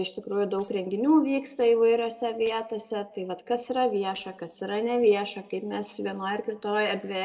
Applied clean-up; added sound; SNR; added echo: neural separator model SepFormer DNS4.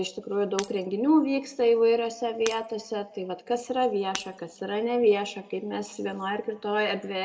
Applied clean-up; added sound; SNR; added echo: none; Shatter; 19 dB; reverberation time 0.9 s.